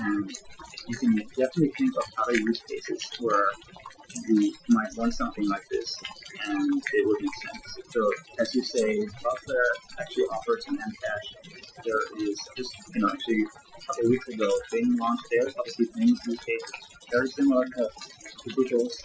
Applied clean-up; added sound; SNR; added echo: classical method Wiener filter.